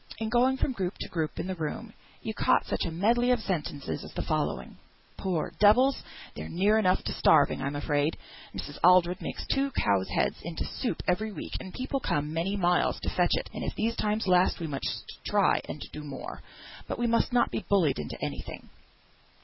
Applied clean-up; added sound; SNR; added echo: none; none; none; none.